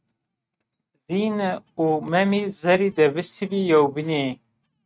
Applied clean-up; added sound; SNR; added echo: neural mask model RNNoise.